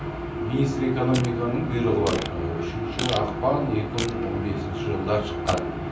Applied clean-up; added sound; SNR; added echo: none; Fart; 13 dB; reverberation time 0.6 s.